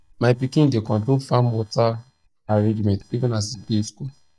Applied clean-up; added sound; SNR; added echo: neural mask model DeepFilterNet 3.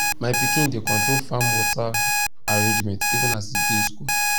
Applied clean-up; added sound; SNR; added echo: none; Alarm; -4 dB; none.